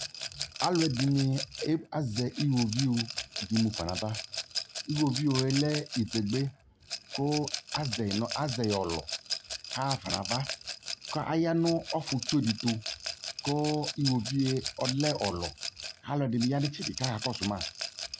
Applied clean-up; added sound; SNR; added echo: none; Rattle / Glass; 7 dB; none.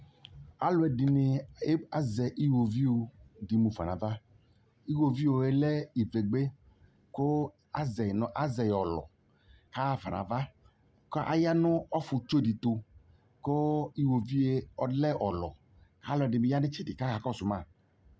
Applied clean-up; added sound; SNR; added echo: none; none; none; none.